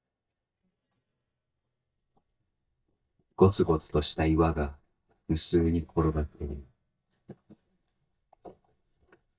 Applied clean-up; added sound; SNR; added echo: neural mask model DeepFilterNet 3.